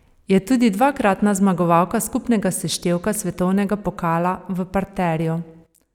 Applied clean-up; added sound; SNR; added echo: none; none; none; none.